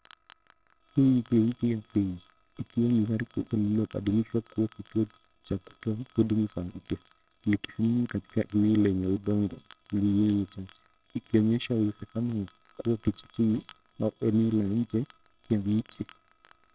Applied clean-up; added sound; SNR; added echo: neural separator model SepFormer WHAMR!.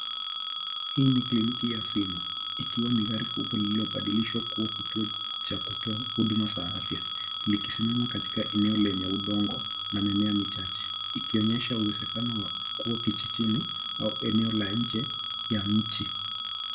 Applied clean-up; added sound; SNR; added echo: none; Telephone; 3 dB; reverberation time 0.5 s.